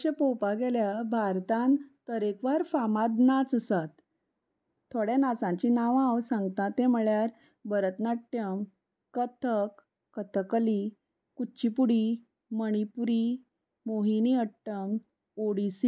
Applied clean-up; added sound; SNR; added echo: none; none; none; none.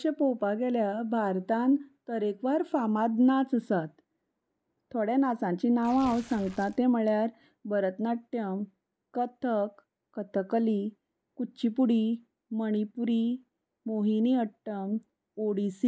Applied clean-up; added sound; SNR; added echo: none; Tearing; 19 dB; none.